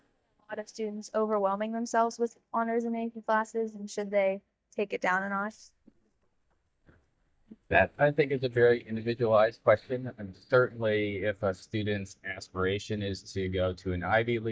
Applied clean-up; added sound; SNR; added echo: neural mask model DeepFilterNet 3.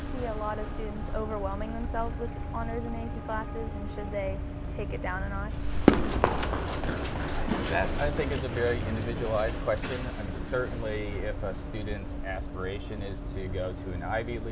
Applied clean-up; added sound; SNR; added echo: none; Traffic noise, roadway noise + Run; -2 dB; none.